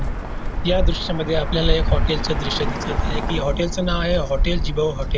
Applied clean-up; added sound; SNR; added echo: none; Bird; -3 dB; none.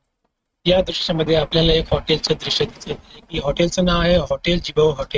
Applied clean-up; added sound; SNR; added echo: neural mask model RNNoise.